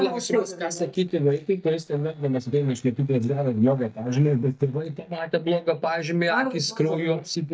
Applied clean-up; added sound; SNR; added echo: neural mask model DeepFilterNet 3.